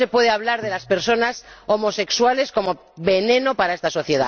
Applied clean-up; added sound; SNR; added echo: none; none; none; none.